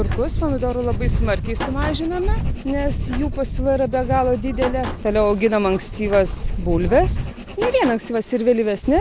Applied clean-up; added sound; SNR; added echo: none; Slam + Writing; 15 dB; none.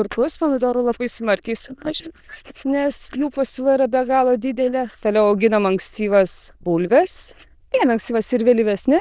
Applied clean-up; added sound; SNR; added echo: neural diffusion model UNIVERSE++.